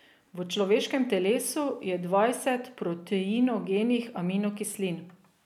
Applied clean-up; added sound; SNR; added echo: none; none; none; none.